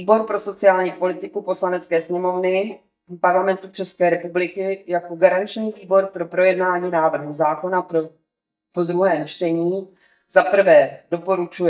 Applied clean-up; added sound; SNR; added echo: neural mask model DeepFilterNet 3.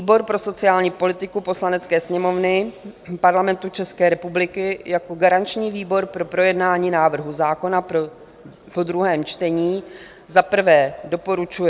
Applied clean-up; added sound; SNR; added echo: none; none; none; none.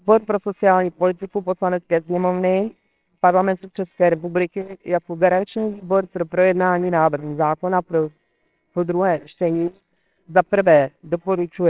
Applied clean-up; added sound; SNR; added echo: neural separator model SepFormer WHAMR!.